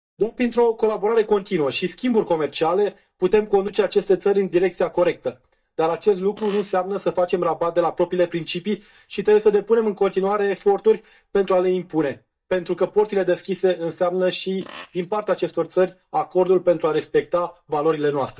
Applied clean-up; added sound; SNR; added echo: neural mask model DeepFilterNet 3.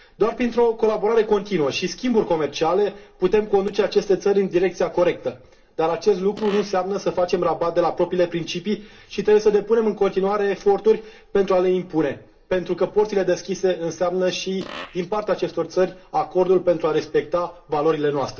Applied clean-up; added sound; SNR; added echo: none; Fart; 18 dB; reverberation time 0.3 s.